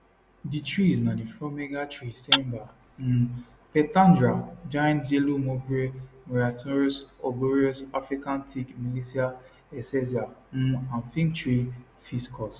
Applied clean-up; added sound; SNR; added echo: none; Tap / Glass; 1 dB; none.